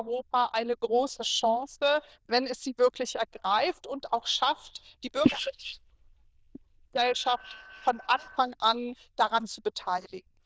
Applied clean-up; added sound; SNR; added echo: neural diffusion model UNIVERSE++.